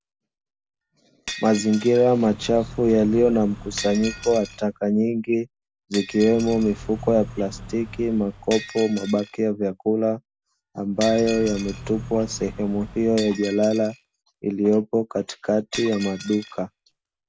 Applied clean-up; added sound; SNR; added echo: none; Car + Shatter; 16 dB; none.